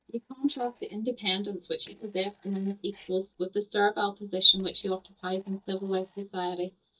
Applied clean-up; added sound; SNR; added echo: neural mask model DeepFilterNet 3.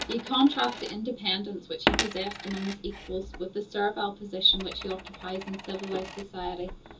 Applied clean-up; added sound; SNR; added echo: none; Coin (dropping); 7 dB; reverberation time 0.2 s.